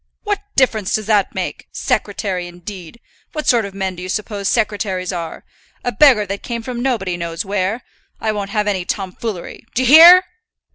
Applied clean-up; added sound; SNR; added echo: none; none; none; none.